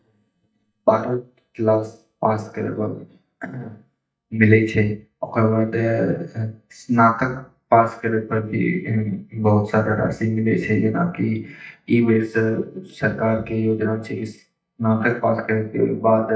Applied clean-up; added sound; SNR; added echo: neural mask model DeepFilterNet 3.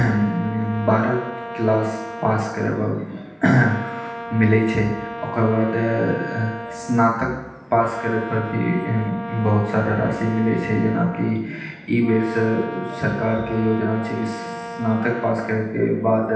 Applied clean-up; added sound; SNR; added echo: none; Brass instrument; 12 dB; reverberation time 0.9 s.